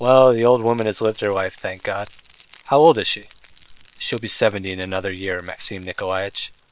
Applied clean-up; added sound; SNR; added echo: neural separator model SepFormer WHAM!.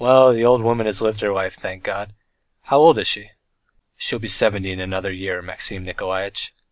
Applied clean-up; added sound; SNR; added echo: none; none; none; none.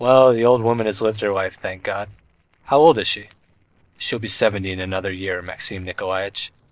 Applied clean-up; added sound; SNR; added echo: neural separator model SepFormer DNS4.